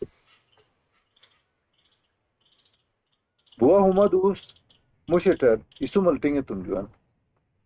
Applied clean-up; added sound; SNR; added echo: neural mask model RNNoise.